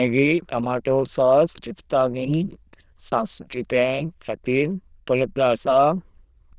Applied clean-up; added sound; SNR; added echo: neural diffusion model UNIVERSE++.